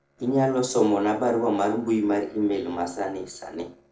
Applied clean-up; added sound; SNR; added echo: neural separator model SepFormer DNS4.